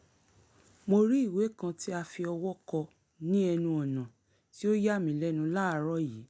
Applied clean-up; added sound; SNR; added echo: none; none; none; none.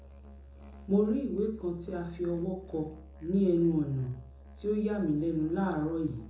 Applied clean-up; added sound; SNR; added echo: none; Musical instrument; 18 dB; reverberation time 0.5 s.